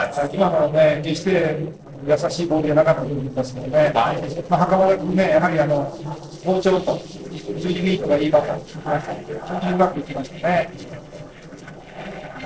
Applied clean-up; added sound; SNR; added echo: neural separator model SepFormer DNS4.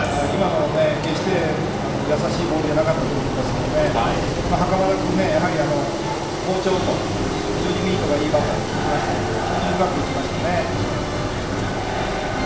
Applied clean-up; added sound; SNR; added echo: none; Engine; 3 dB; reverberation time 1.0 s.